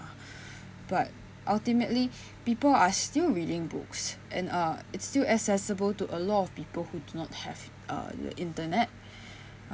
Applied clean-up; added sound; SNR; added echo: none; none; none; none.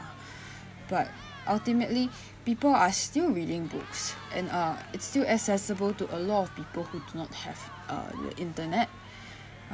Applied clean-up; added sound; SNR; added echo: none; Cheering; 18 dB; none.